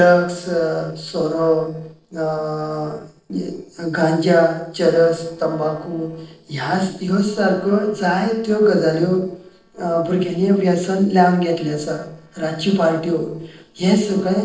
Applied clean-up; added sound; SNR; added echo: neural separator model SepFormer DNS4.